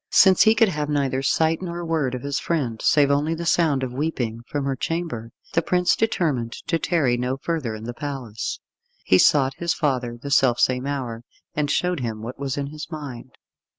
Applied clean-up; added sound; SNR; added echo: none; none; none; none.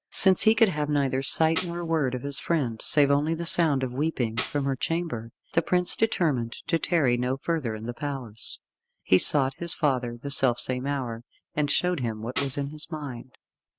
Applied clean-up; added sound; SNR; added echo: neural mask model RNNoise.